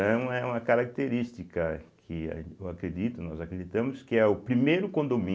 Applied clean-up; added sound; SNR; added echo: none; none; none; none.